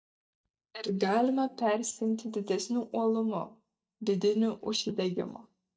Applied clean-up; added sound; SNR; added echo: neural mask model DeepFilterNet 3.